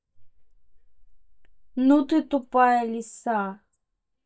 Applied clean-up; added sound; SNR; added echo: neural mask model DeepFilterNet 3.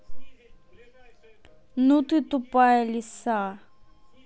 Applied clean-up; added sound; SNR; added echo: none; none; none; none.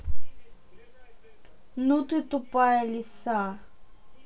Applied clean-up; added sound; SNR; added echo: none; Bird; 18 dB; reverberation time 0.2 s.